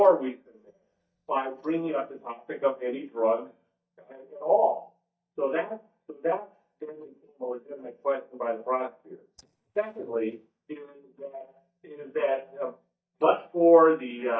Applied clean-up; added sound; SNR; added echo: neural mask model DeepFilterNet 3.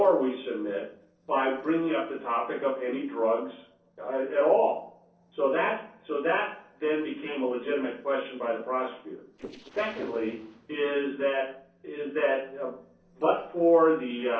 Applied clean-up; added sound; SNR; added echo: neural separator model SepFormer DNS4.